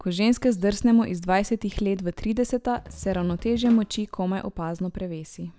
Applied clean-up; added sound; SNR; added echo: none; Drum kit; 19 dB; none.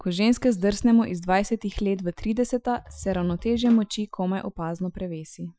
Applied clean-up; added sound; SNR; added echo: classical method Wiener filter.